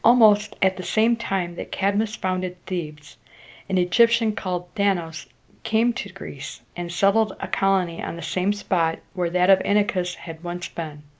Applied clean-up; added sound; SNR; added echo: none; none; none; none.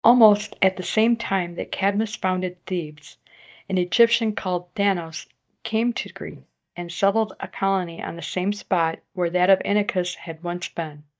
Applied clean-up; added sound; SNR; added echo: neural mask model DeepFilterNet 3.